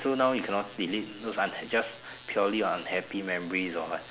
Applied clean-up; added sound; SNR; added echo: none; none; none; none.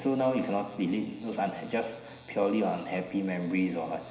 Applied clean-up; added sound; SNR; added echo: none; none; none; reverberation time 0.9 s.